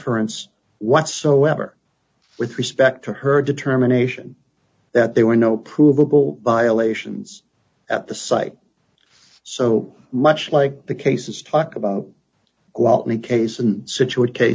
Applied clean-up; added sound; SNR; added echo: none; none; none; none.